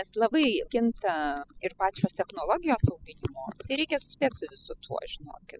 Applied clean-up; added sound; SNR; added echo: classical method spectral subtraction.